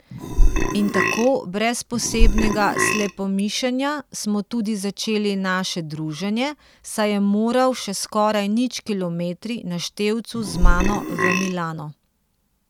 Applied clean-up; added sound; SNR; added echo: none; Burping, eructation; -5 dB; none.